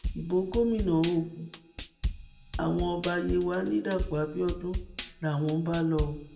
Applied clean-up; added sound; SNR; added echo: none; Drum kit; 7 dB; reverberation time 0.6 s.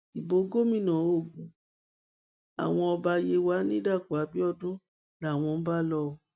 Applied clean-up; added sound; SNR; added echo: none; none; none; none.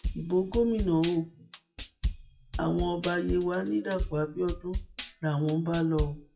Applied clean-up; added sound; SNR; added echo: classical method WPE with log-MMSE.